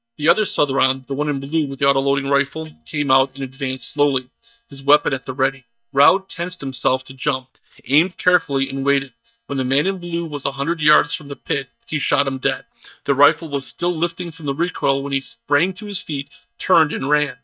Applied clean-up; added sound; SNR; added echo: neural mask model DeepFilterNet 3.